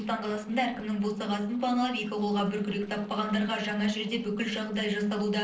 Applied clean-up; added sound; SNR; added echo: neural separator model SepFormer DNS4.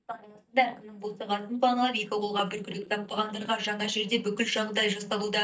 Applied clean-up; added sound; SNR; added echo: neural mask model DeepFilterNet 3.